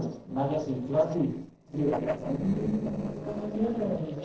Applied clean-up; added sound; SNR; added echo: neural separator model SepFormer DNS4.